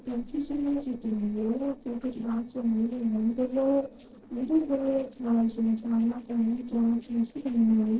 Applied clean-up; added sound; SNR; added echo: neural separator model SepFormer DNS4.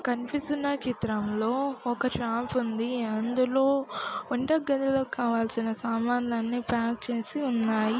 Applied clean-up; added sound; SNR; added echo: none; none; none; none.